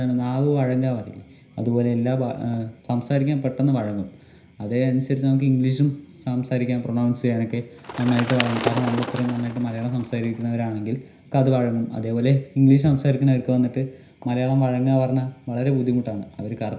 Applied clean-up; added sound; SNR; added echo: none; Bird; 9 dB; reverberation time 0.5 s.